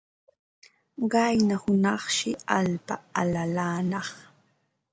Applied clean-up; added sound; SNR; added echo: none; none; none; none.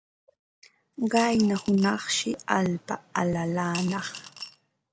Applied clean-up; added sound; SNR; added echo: none; Coin (dropping) / Glass; 14 dB; none.